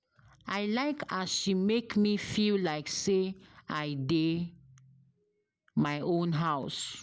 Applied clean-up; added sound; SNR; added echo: none; none; none; none.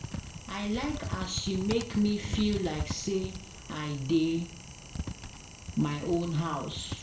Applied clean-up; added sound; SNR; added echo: none; Typing; 8 dB; reverberation time 0.4 s.